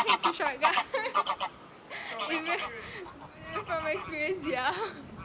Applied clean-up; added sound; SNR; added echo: none; Bird vocalization, bird call, bird song / Fowl; 0 dB; none.